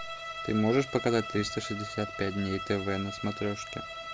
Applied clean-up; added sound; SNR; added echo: none; Bowed string instrument; 8 dB; none.